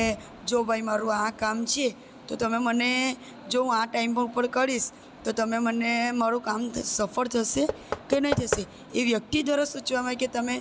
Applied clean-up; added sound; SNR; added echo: none; Knock / Wood; 7 dB; none.